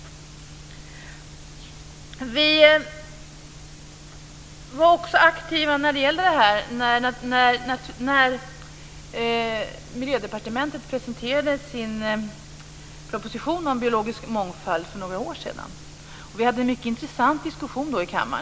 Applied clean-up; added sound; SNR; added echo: none; none; none; none.